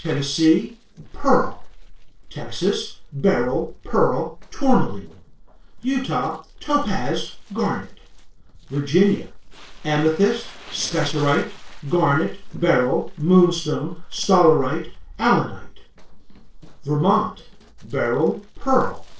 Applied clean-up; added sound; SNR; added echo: neural separator model SepFormer DNS4.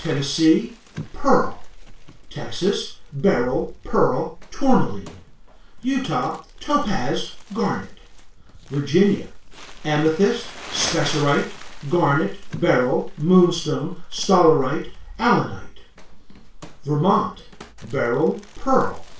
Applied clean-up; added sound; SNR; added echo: none; Crumpling, crinkling; 20 dB; reverberation time 0.3 s.